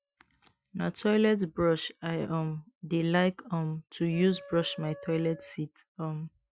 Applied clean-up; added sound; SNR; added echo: classical method Wiener filter.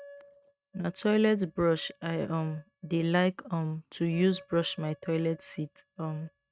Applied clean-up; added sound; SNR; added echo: neural mask model RNNoise.